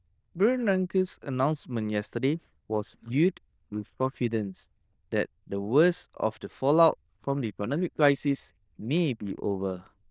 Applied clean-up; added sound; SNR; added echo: neural diffusion model UNIVERSE++.